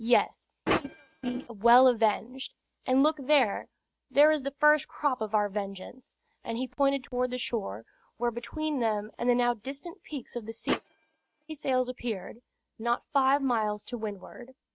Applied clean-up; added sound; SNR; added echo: neural mask model RNNoise.